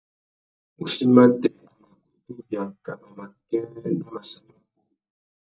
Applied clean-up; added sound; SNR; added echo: neural mask model DeepFilterNet 3.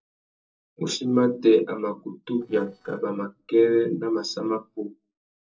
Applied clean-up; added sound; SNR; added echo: neural separator model SepFormer DNS4.